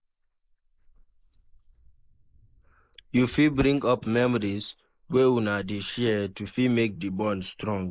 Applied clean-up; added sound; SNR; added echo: neural mask model Resemble Enhance denoiser.